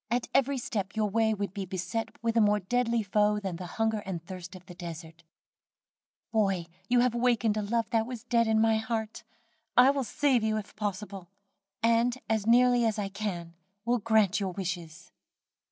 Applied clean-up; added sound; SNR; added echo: none; none; none; none.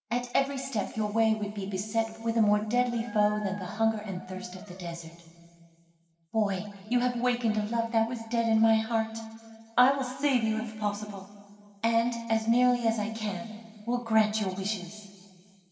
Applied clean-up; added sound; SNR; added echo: none; Dog; 19 dB; reverberation time 2.3 s.